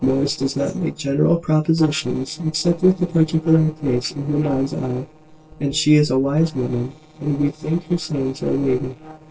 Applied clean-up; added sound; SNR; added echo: neural separator model SepFormer DNS4.